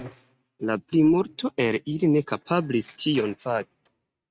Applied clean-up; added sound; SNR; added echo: neural mask model RNNoise.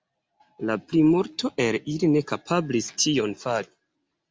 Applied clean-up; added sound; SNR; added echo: none; none; none; none.